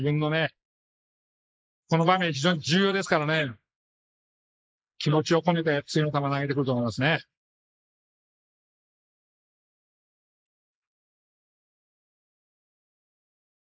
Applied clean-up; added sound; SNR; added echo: neural mask model Resemble Enhance denoiser.